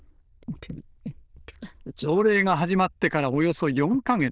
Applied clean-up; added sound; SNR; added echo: neural diffusion model UNIVERSE++.